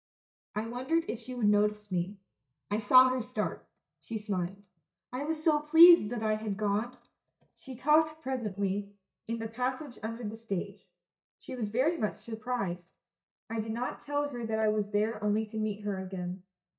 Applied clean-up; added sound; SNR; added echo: neural mask model DeepFilterNet 3.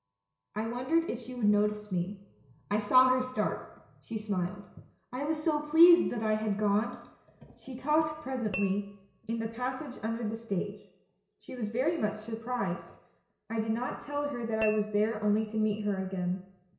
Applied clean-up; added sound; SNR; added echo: none; Tap / Glass; 15 dB; reverberation time 0.7 s.